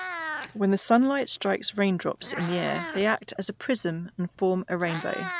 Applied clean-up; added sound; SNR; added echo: none; Meow; 12 dB; none.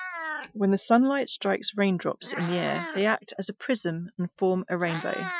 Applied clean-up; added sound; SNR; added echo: classical method Wiener filter.